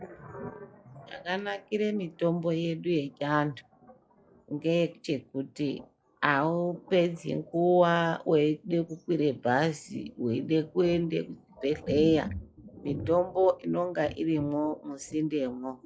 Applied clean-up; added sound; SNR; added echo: classical method log-MMSE.